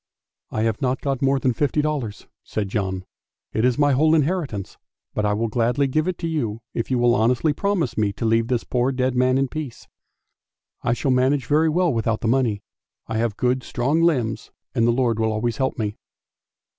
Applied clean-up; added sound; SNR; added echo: none; none; none; none.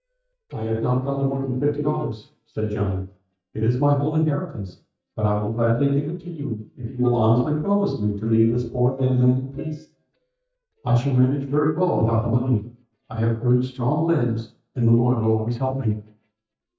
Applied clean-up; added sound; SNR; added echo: neural mask model DeepFilterNet 3.